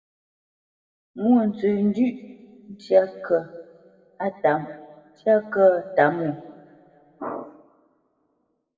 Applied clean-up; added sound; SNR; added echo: none; none; none; reverberation time 1.6 s.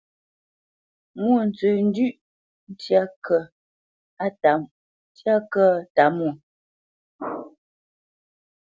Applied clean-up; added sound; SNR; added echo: none; none; none; none.